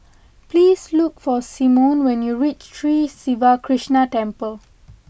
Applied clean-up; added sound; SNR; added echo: none; none; none; none.